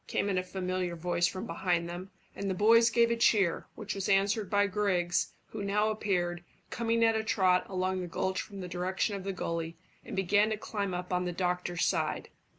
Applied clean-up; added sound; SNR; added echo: none; none; none; none.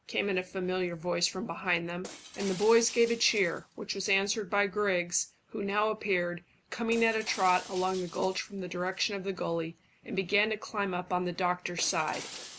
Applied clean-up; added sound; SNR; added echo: none; Shatter; 19 dB; none.